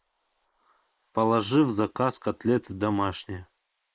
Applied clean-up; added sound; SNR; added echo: neural mask model Resemble Enhance denoiser.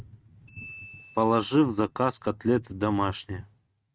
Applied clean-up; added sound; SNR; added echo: neural mask model RNNoise.